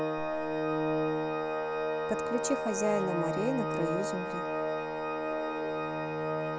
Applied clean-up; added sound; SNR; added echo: none; Organ; -5 dB; none.